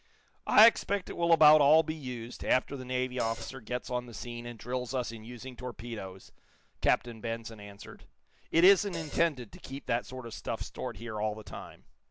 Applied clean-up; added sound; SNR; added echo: none; Hi-hat; 15 dB; none.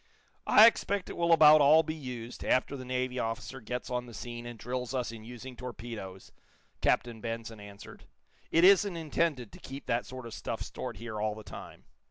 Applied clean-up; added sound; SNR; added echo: none; none; none; none.